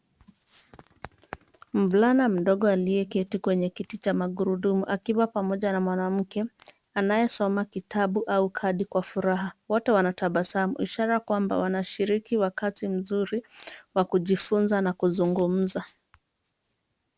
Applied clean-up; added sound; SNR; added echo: none; none; none; none.